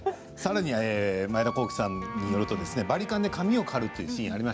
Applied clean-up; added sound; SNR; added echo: none; Wind instrument, woodwind instrument + Guitar; 12 dB; none.